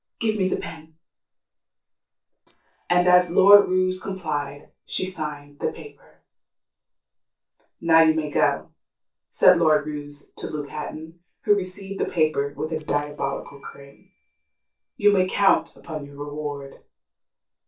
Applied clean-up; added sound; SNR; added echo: neural separator model SepFormer DNS4.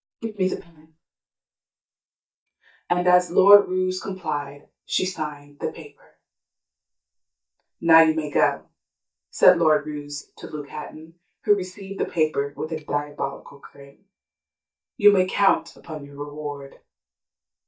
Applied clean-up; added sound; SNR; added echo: neural mask model DeepFilterNet 3.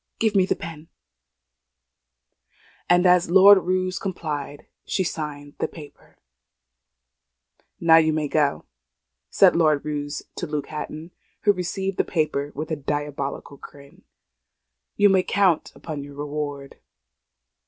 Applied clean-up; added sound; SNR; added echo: none; none; none; none.